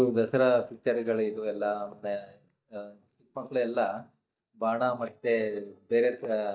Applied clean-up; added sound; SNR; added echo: neural mask model DeepFilterNet 3.